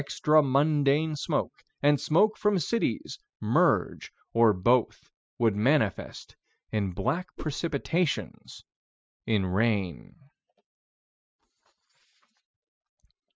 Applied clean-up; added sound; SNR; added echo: classical method spectral subtraction.